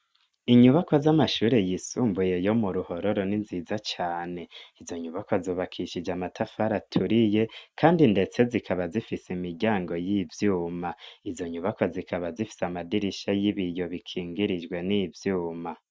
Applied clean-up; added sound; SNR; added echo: none; none; none; none.